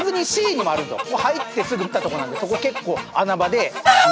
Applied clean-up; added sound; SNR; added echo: none; Chicken, rooster; 1 dB; none.